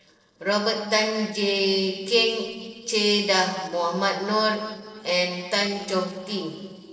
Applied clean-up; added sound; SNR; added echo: neural separator model SepFormer DNS4.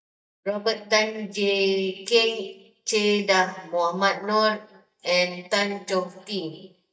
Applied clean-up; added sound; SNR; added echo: neural mask model DeepFilterNet 3.